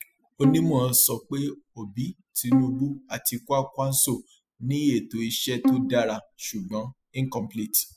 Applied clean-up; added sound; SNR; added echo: classical method spectral subtraction.